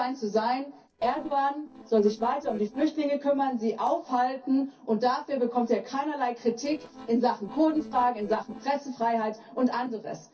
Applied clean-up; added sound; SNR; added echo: neural separator model SepFormer DNS4.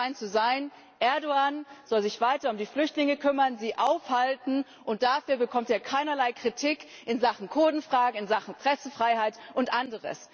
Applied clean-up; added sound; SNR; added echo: none; none; none; none.